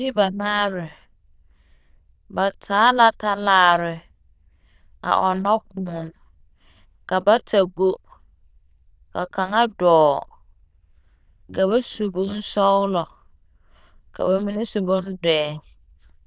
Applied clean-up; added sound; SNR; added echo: neural diffusion model UNIVERSE++.